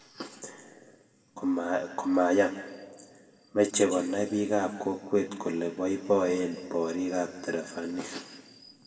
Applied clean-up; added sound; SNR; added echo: none; none; none; reverberation time 1.5 s.